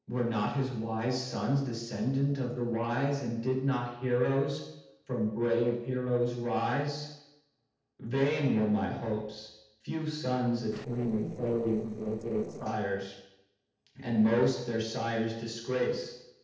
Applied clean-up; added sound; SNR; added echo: neural separator model SepFormer DNS4.